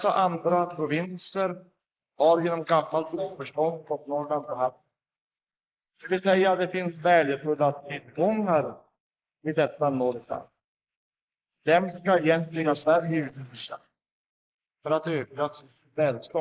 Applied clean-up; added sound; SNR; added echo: neural mask model Resemble Enhance denoiser.